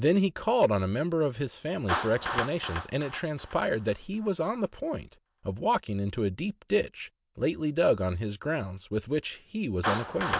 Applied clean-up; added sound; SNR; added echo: none; Clapping; 10 dB; none.